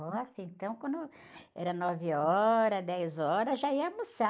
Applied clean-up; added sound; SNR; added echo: neural mask model Resemble Enhance denoiser.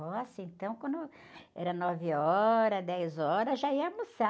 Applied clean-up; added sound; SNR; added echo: none; none; none; none.